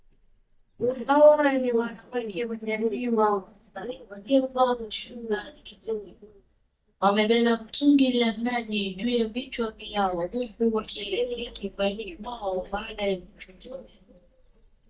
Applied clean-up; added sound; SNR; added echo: neural mask model DeepFilterNet 3.